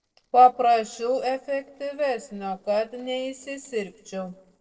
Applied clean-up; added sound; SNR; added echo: neural separator model SepFormer DNS4.